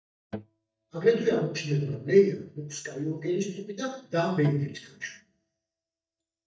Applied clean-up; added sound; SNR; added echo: neural mask model DeepFilterNet 3.